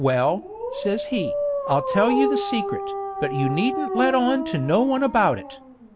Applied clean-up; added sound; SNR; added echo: none; Dog; 5 dB; none.